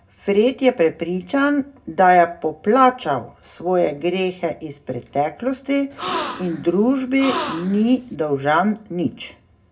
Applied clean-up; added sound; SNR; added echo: none; Gasp; 8 dB; reverberation time 0.2 s.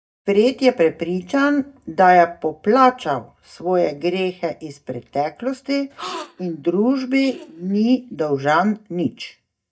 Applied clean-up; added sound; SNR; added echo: neural mask model DeepFilterNet 3.